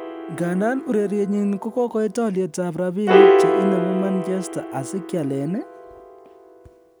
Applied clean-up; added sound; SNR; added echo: none; Piano; -2 dB; none.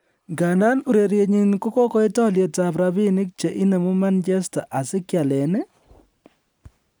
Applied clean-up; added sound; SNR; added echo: none; none; none; none.